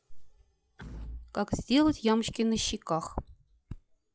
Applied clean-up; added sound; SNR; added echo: classical method log-MMSE.